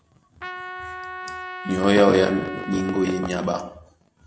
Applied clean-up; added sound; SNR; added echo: none; Trumpet; 12 dB; none.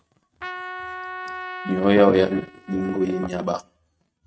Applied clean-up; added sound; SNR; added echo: neural mask model RNNoise.